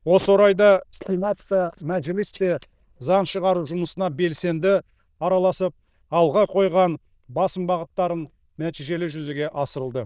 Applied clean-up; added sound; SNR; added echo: neural diffusion model UNIVERSE++.